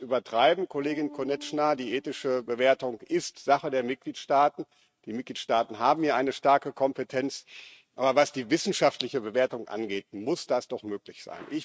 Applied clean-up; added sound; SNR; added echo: neural mask model RNNoise.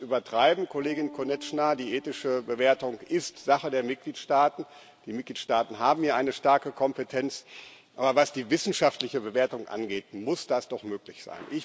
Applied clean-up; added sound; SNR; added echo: none; Piano; 20 dB; none.